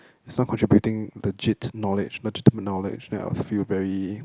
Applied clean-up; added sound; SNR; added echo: none; none; none; none.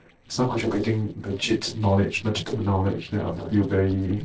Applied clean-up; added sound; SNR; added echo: neural separator model SepFormer DNS4.